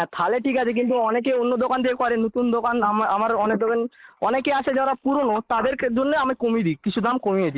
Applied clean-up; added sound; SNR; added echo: neural mask model Resemble Enhance denoiser.